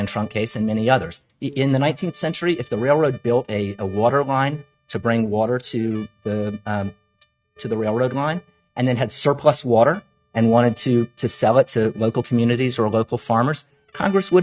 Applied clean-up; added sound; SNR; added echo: neural mask model RNNoise.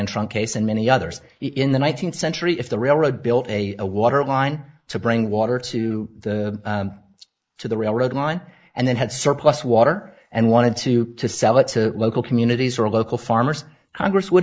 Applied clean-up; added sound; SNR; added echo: neural mask model Resemble Enhance denoiser.